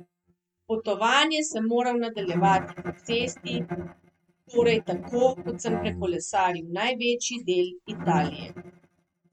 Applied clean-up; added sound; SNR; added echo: neural mask model RNNoise.